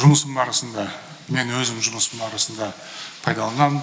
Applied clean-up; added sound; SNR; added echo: none; none; none; none.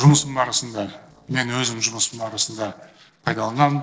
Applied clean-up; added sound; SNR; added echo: neural separator model SepFormer DNS4.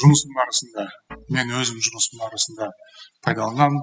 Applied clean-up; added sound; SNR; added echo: classical method spectral subtraction.